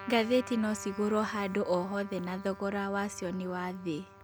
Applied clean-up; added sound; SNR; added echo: none; Trumpet; 16 dB; none.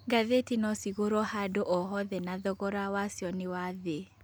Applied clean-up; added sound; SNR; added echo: none; none; none; none.